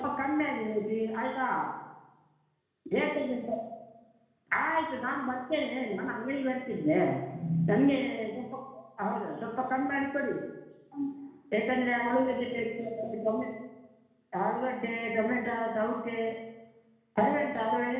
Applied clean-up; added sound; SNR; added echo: none; none; none; reverberation time 1.1 s.